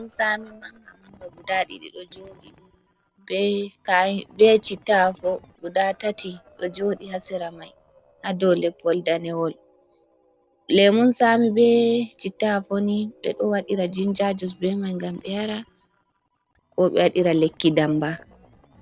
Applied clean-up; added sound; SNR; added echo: neural separator model SepFormer DNS4.